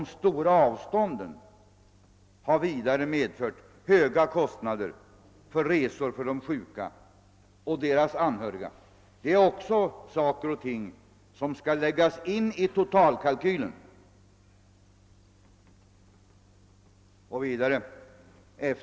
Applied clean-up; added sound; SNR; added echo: none; none; none; none.